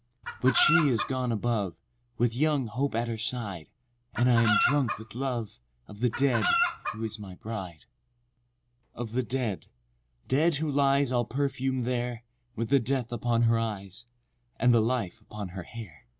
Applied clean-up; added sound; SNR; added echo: none; Chicken, rooster; 2 dB; none.